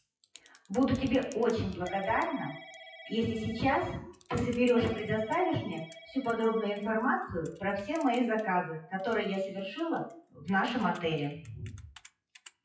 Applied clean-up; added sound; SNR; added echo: classical method WPE with log-MMSE.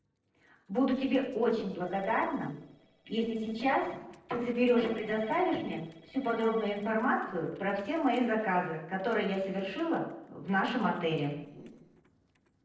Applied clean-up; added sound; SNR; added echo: neural separator model SepFormer DNS4.